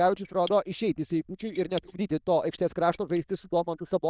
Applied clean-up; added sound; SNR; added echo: neural diffusion model UNIVERSE++.